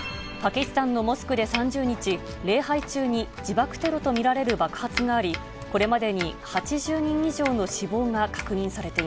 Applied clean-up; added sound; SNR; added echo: none; Domestic sounds, home sounds; 13 dB; none.